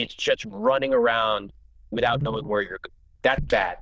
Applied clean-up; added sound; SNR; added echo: neural diffusion model UNIVERSE++.